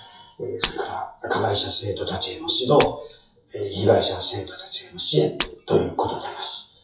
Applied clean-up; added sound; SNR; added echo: classical method WPE with log-MMSE.